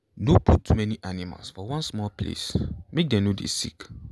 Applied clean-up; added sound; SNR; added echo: none; none; none; none.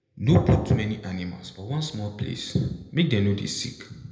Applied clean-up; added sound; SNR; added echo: none; none; none; reverberation time 0.8 s.